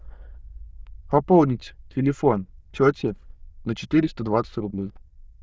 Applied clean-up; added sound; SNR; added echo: neural diffusion model UNIVERSE++.